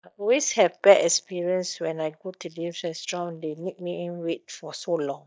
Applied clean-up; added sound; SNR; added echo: neural mask model DeepFilterNet 3.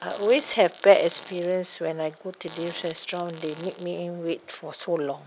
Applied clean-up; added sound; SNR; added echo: none; Fart; 18 dB; none.